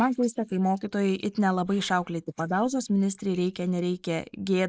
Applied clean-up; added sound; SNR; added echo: neural mask model Resemble Enhance denoiser.